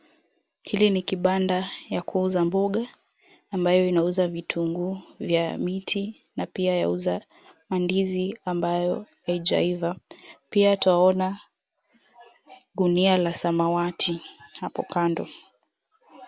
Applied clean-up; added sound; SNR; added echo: none; none; none; none.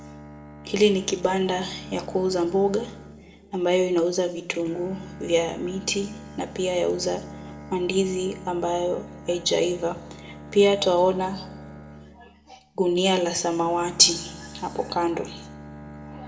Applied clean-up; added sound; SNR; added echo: none; Bowed string instrument; 16 dB; reverberation time 1.1 s.